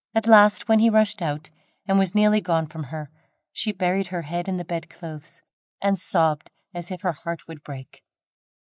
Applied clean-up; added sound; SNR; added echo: neural mask model Resemble Enhance denoiser.